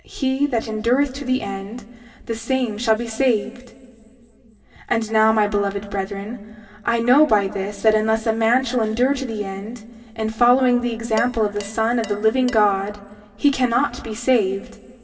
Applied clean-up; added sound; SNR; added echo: none; Dishes, pots, and pans; 19 dB; reverberation time 2.6 s.